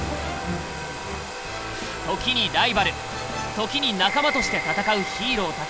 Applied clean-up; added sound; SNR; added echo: none; Domestic sounds, home sounds; 7 dB; none.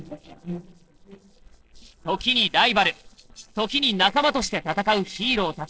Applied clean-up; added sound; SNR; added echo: neural separator model SepFormer DNS4.